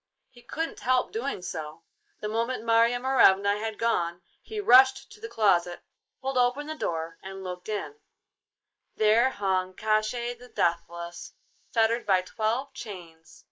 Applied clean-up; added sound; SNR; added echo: neural mask model Resemble Enhance denoiser.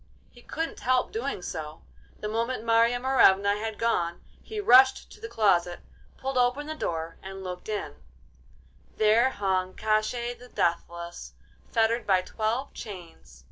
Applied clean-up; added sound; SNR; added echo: none; none; none; none.